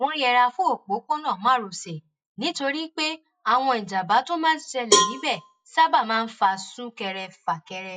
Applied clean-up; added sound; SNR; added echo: classical method log-MMSE.